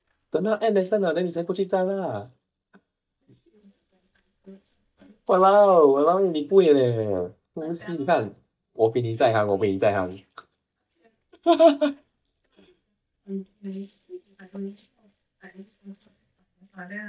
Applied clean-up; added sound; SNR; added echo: neural mask model DeepFilterNet 3.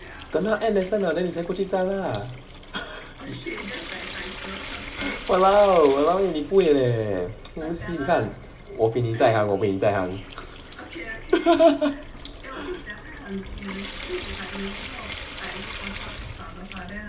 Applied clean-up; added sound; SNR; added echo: none; Trickle, dribble / Sink (filling or washing) / Water tap, faucet; 16 dB; reverberation time 0.8 s.